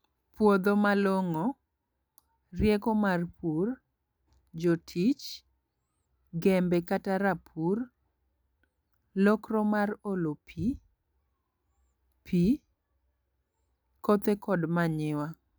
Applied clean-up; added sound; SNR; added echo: none; none; none; none.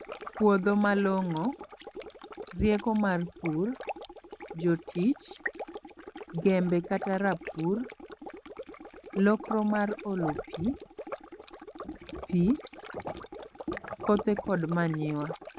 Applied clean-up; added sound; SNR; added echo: neural mask model RNNoise.